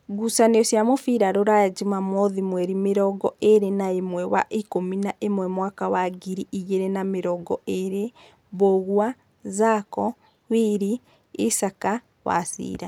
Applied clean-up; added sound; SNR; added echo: none; none; none; none.